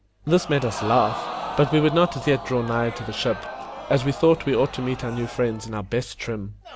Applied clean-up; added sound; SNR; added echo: none; Crowd; 11 dB; none.